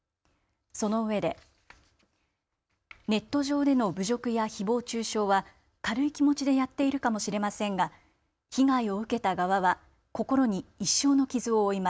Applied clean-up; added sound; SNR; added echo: none; none; none; none.